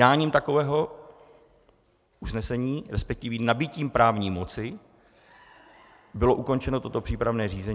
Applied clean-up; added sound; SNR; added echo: none; none; none; none.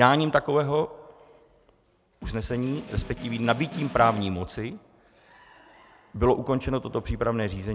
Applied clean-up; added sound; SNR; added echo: none; Snare drum; 15 dB; none.